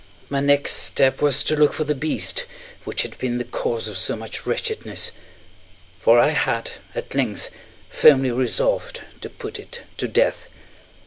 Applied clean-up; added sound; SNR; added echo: none; Cricket; 18 dB; none.